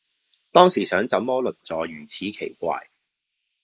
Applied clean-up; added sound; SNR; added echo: neural mask model Resemble Enhance denoiser.